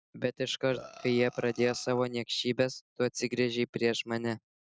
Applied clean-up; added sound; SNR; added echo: neural mask model RNNoise.